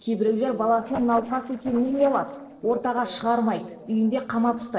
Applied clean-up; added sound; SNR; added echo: neural separator model SepFormer DNS4.